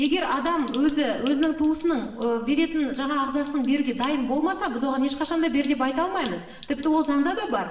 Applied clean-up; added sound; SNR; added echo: none; Sink (filling or washing); 19 dB; reverberation time 0.8 s.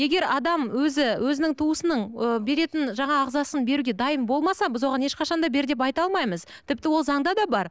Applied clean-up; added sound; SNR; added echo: none; none; none; none.